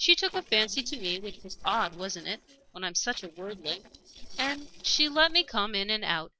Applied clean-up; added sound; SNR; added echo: neural separator model SepFormer DNS4.